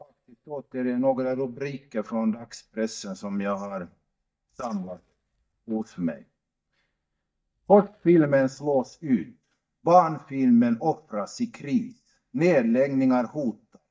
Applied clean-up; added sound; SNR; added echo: neural mask model DeepFilterNet 3.